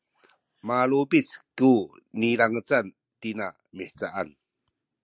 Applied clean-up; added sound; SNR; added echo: none; none; none; none.